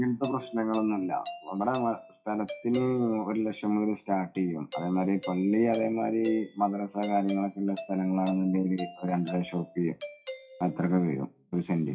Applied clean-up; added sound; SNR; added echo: classical method WPE with log-MMSE.